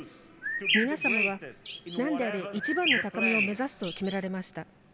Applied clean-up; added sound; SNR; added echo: none; Bird; -1 dB; none.